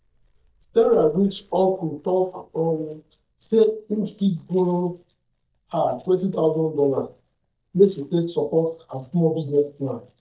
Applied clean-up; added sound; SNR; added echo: neural mask model DeepFilterNet 3.